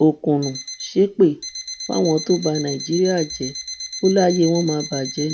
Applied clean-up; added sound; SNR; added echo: none; Alarm; 12 dB; none.